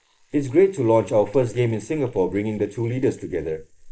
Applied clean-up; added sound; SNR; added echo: neural mask model Resemble Enhance denoiser.